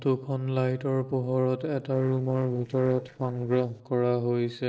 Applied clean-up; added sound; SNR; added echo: neural separator model SepFormer DNS4.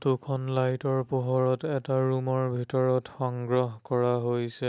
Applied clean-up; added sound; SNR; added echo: none; none; none; none.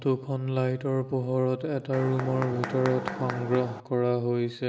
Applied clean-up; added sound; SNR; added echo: none; Mechanisms; 8 dB; reverberation time 2.1 s.